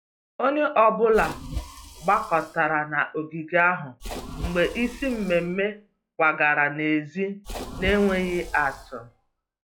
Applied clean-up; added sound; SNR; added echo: classical method log-MMSE.